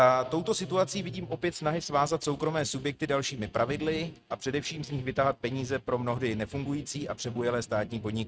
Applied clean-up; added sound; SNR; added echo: neural mask model RNNoise.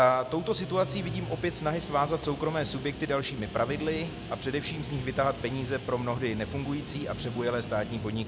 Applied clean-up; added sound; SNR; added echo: none; Guitar; 9 dB; none.